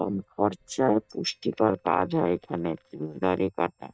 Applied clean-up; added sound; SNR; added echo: neural mask model DeepFilterNet 3.